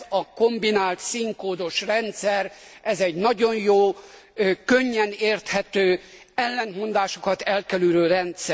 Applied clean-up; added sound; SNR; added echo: none; none; none; none.